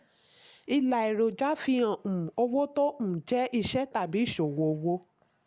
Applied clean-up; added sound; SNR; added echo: none; none; none; none.